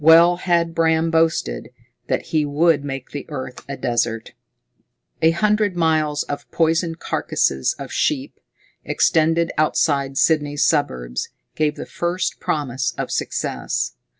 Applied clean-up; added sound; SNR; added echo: none; none; none; none.